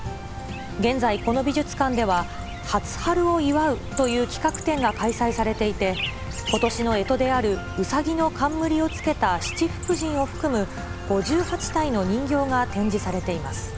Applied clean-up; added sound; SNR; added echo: none; Chirp, tweet; 9 dB; none.